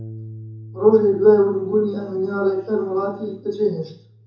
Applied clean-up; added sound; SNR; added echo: none; Bass guitar; 19 dB; reverberation time 0.6 s.